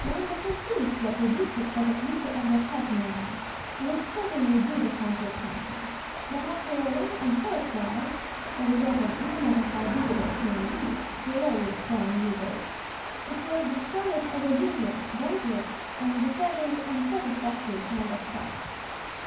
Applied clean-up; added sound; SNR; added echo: none; Water; 6 dB; reverberation time 0.9 s.